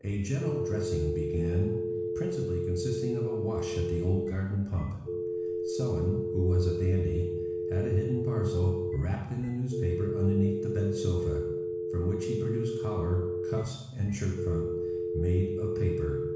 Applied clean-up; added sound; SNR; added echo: none; Telephone; 3 dB; reverberation time 1.1 s.